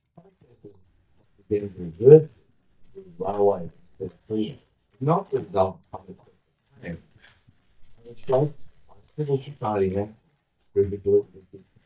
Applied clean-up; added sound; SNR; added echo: neural mask model DeepFilterNet 3.